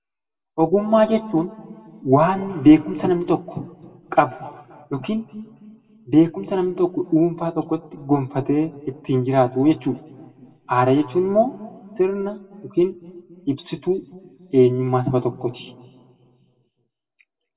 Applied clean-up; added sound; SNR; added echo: none; none; none; reverberation time 1.8 s.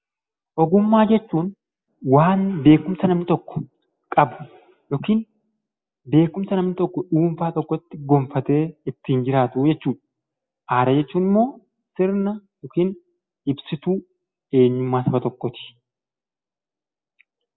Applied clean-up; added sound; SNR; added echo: none; none; none; none.